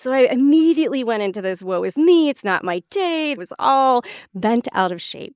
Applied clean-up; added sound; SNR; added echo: neural mask model Resemble Enhance denoiser.